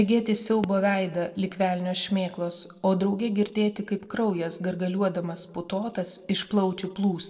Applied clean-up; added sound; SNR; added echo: neural separator model SepFormer DNS4.